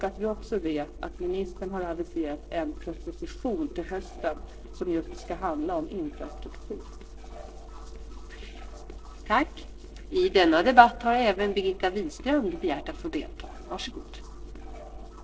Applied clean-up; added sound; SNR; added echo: neural separator model SepFormer DNS4.